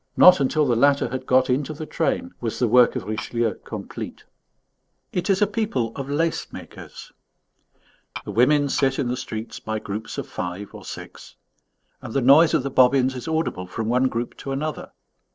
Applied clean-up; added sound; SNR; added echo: neural separator model SepFormer DNS4.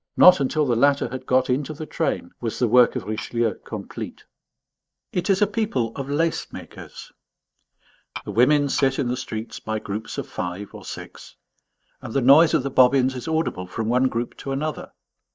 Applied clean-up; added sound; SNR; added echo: neural mask model DeepFilterNet 3.